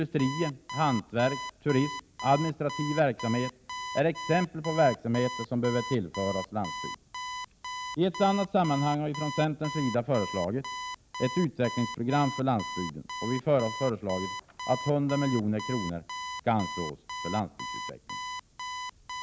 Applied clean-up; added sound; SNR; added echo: none; Alarm; 9 dB; none.